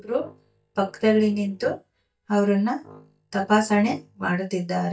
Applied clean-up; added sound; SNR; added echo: neural mask model DeepFilterNet 3.